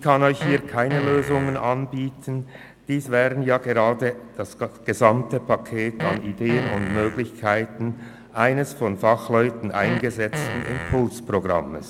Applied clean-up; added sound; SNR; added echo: none; Fart; 8 dB; none.